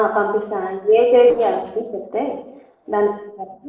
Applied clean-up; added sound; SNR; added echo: neural separator model SepFormer DNS4.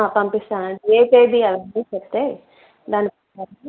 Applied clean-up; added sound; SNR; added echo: none; none; none; none.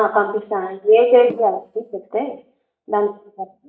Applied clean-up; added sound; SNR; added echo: neural mask model DeepFilterNet 3.